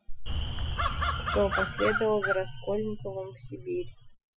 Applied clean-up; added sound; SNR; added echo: classical method Wiener filter.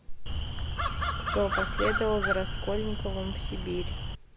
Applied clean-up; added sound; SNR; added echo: none; Crow; -1 dB; none.